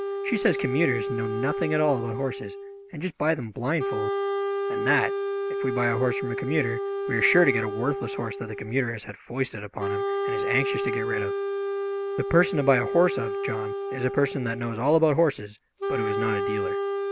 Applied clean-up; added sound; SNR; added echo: none; Wind instrument, woodwind instrument; 3 dB; none.